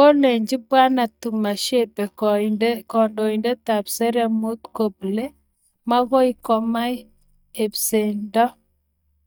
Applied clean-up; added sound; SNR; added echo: neural mask model DeepFilterNet 3.